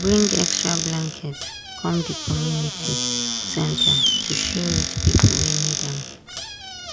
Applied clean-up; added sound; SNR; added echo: none; Squeak / Cupboard open or close + Fireworks; 0 dB; none.